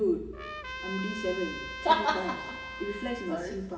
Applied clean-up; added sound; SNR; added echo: none; Trumpet; 9 dB; reverberation time 2.1 s.